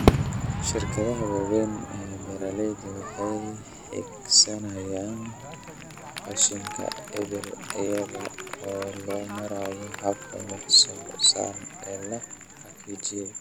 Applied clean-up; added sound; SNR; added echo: none; Crowd / Fireworks; 5 dB; none.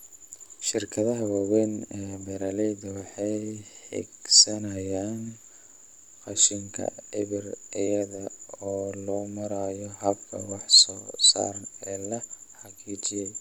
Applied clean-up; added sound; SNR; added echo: none; none; none; none.